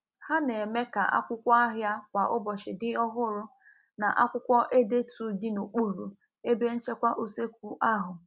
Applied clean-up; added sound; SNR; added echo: none; none; none; none.